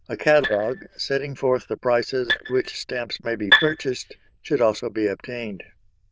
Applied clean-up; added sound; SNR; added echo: neural diffusion model UNIVERSE++.